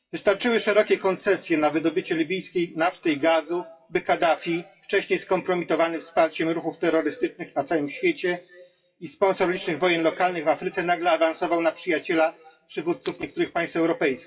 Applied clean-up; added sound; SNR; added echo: classical method WPE with log-MMSE.